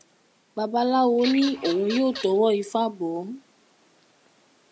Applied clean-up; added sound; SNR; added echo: none; Bird vocalization, bird call, bird song / Fowl; 10 dB; none.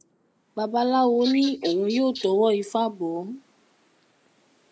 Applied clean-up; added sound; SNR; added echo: neural mask model Resemble Enhance denoiser.